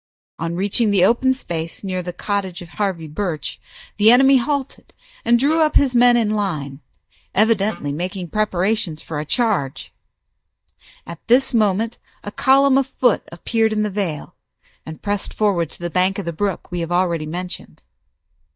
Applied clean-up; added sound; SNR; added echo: neural mask model DeepFilterNet 3.